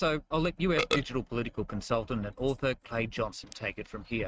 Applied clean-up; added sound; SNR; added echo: neural mask model RNNoise.